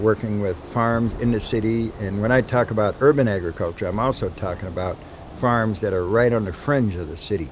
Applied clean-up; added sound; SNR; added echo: none; Thunder / Rain; 16 dB; none.